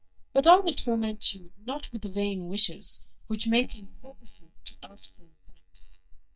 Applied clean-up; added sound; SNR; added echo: neural mask model DeepFilterNet 3.